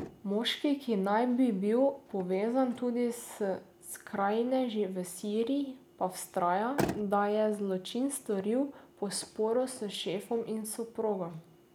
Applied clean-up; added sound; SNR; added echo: none; Motor vehicle (road); 15 dB; none.